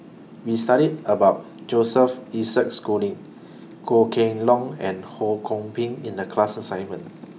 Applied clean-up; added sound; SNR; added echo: none; none; none; none.